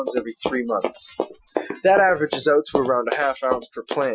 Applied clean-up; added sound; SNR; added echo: classical method Wiener filter.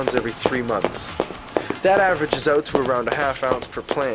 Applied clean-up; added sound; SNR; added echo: none; Run; 5 dB; none.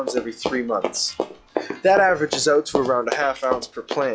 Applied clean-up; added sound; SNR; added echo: classical method log-MMSE.